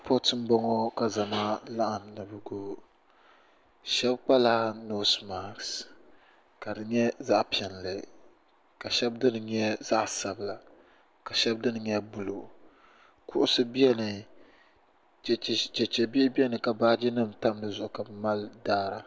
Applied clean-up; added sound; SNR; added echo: none; none; none; none.